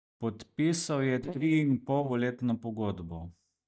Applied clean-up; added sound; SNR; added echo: neural mask model DeepFilterNet 3.